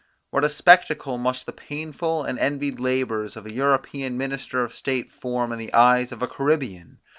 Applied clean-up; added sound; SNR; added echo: none; none; none; none.